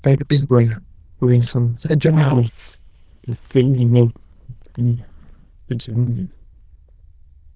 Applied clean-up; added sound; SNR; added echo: neural diffusion model UNIVERSE++.